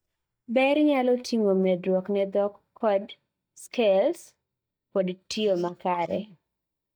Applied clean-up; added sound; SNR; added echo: neural mask model DeepFilterNet 3.